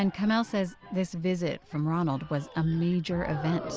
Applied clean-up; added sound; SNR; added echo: none; none; none; none.